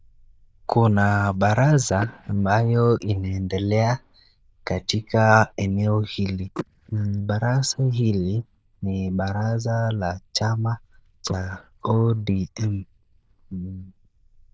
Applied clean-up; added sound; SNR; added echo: neural diffusion model UNIVERSE++.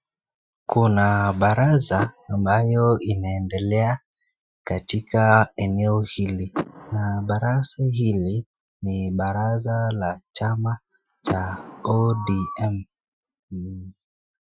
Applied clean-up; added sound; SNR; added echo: classical method Wiener filter.